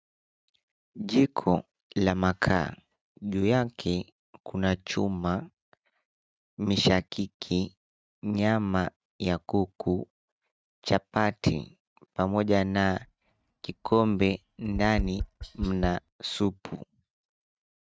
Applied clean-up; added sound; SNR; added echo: neural mask model RNNoise.